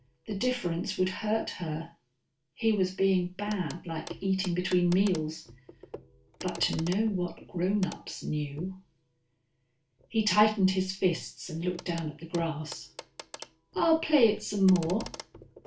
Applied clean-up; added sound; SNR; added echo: none; Clock; 18 dB; reverberation time 0.3 s.